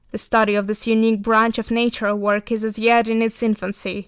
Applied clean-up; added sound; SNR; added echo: none; none; none; none.